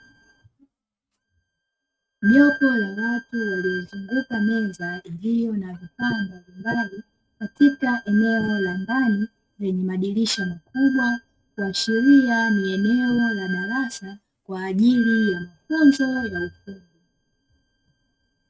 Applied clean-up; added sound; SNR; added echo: neural mask model RNNoise.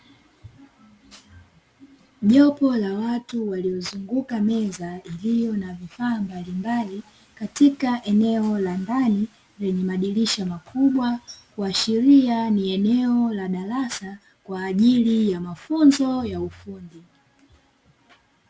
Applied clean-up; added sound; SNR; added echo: none; none; none; none.